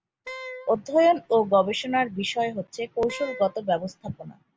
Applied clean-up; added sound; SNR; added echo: none; Wind instrument, woodwind instrument; 16 dB; none.